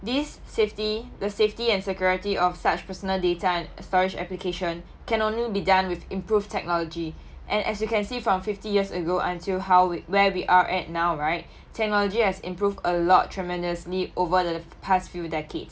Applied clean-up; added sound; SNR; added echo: none; none; none; none.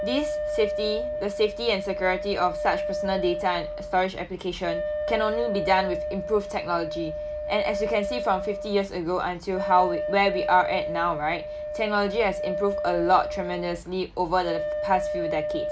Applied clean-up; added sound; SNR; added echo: none; Wind instrument, woodwind instrument; 4 dB; none.